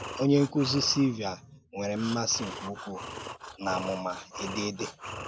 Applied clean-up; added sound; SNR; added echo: none; Breathing; 11 dB; none.